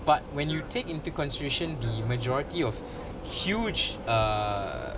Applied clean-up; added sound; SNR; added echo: none; Vehicle; 10 dB; none.